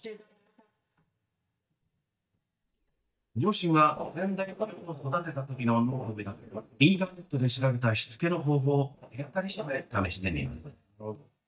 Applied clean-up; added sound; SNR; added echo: neural mask model DeepFilterNet 3.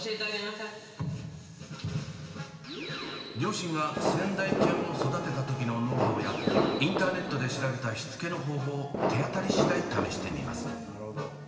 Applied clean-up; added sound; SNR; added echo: none; Fireworks; -2 dB; reverberation time 2.6 s.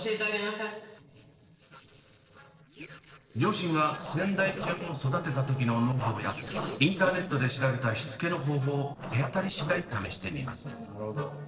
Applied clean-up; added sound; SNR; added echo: neural separator model SepFormer DNS4.